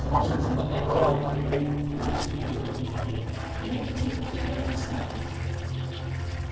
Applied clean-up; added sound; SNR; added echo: neural separator model SepFormer DNS4.